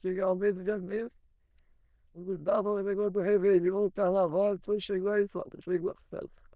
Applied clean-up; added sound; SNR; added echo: neural diffusion model UNIVERSE++.